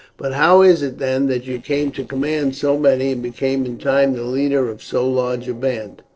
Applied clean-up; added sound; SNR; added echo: neural separator model SepFormer DNS4.